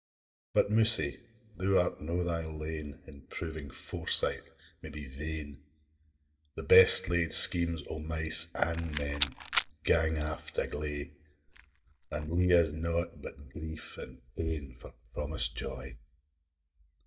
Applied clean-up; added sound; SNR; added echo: neural mask model DeepFilterNet 3.